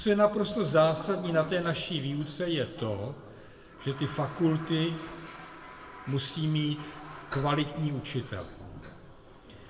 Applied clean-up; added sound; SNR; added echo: none; Toilet flush; 16 dB; reverberation time 1.1 s.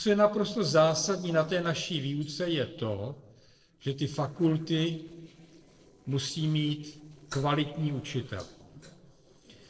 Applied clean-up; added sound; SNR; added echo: neural separator model SepFormer DNS4.